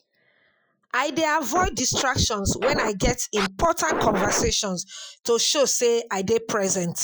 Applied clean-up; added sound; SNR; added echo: classical method Wiener filter.